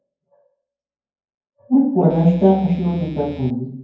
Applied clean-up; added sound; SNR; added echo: none; Musical instrument; 19 dB; reverberation time 0.9 s.